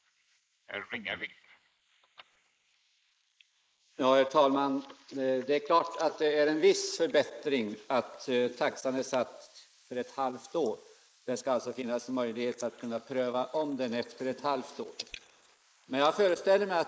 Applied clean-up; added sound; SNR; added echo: neural mask model Resemble Enhance denoiser.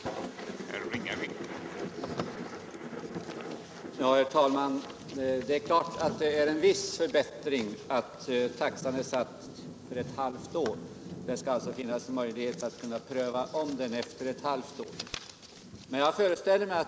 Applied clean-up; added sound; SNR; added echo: none; Thunder; 12 dB; none.